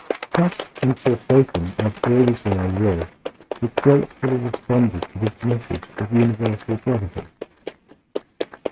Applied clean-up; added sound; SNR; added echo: neural mask model RNNoise.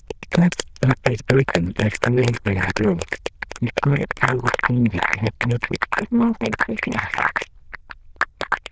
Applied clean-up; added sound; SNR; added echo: neural diffusion model UNIVERSE++.